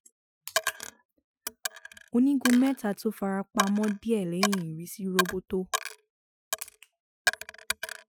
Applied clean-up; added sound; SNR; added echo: classical method Wiener filter.